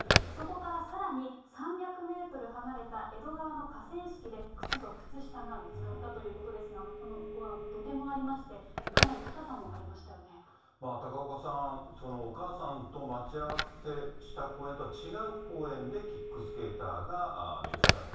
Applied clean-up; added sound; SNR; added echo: none; Telephone; -3 dB; reverberation time 0.7 s.